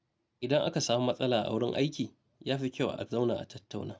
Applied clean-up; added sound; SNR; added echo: none; none; none; none.